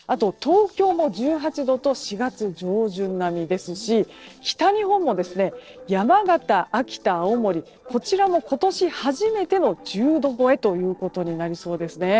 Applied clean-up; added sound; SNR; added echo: neural separator model SepFormer DNS4.